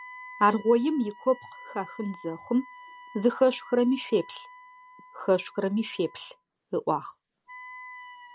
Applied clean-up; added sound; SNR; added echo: none; Wind instrument, woodwind instrument; 19 dB; none.